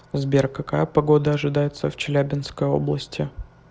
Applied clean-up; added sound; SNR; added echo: none; none; none; none.